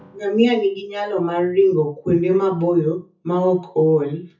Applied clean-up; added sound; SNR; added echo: classical method WPE with log-MMSE.